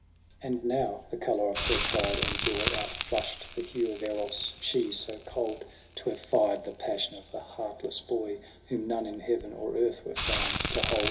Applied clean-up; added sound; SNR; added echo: none; Crackle; 1 dB; reverberation time 2.0 s.